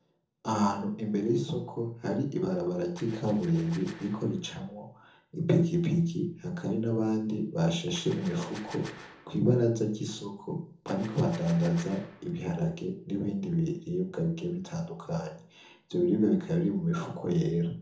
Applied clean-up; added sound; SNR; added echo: neural separator model SepFormer DNS4.